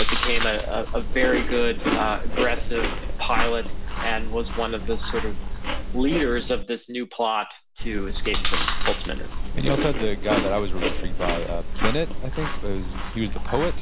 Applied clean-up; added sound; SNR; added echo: none; Chewing, mastication; -4 dB; none.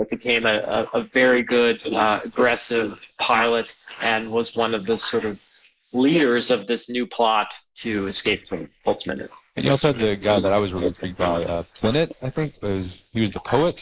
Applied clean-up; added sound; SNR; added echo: neural mask model Resemble Enhance denoiser.